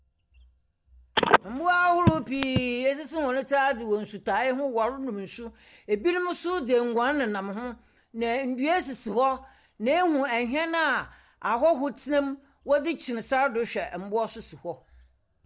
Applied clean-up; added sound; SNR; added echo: none; Telephone; -2 dB; none.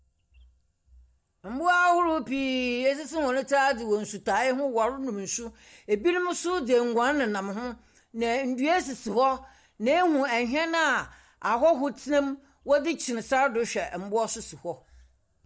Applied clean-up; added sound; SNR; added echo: none; none; none; none.